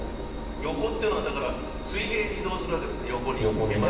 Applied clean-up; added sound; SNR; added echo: none; Engine; 4 dB; reverberation time 1.2 s.